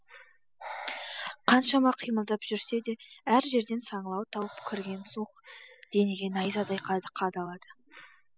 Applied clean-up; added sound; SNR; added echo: classical method spectral subtraction.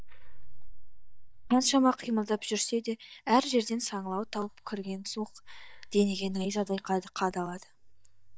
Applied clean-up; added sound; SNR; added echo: neural mask model DeepFilterNet 3.